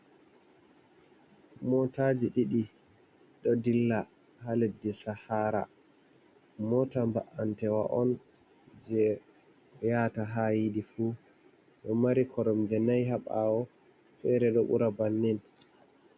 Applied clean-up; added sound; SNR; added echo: none; none; none; none.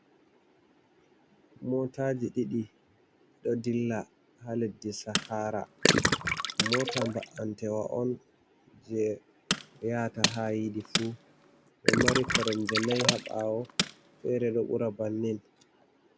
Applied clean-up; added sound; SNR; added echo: none; Gurgling + Tools; -2 dB; none.